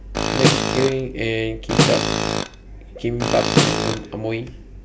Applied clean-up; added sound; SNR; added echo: none; Tools + Snare drum; -3 dB; none.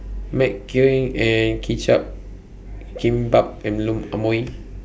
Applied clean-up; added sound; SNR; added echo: none; none; none; none.